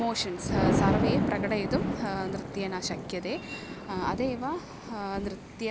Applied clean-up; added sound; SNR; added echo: none; Thunder; -2 dB; none.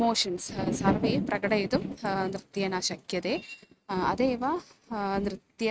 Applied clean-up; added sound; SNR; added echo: neural mask model RNNoise.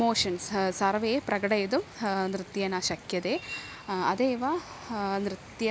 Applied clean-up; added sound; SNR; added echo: none; none; none; none.